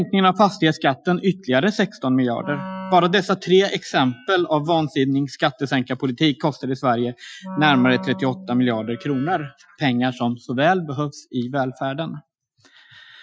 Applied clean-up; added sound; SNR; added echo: classical method Wiener filter.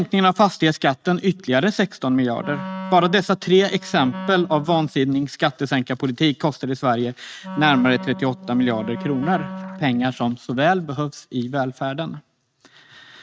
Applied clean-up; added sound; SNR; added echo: neural mask model RNNoise.